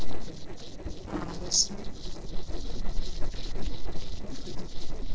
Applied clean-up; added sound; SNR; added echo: neural separator model SepFormer DNS4.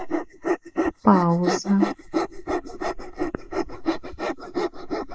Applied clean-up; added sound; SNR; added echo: neural mask model Resemble Enhance denoiser.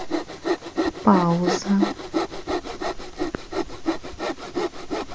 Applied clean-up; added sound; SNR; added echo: none; Sawing; 1 dB; none.